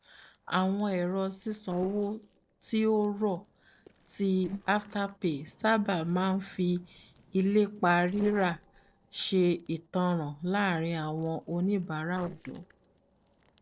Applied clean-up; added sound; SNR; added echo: neural separator model SepFormer DNS4.